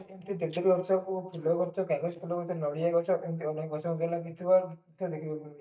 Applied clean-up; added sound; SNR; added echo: neural mask model DeepFilterNet 3.